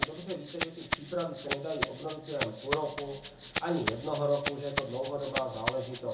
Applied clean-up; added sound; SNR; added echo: none; Rattle (instrument); -3 dB; reverberation time 0.5 s.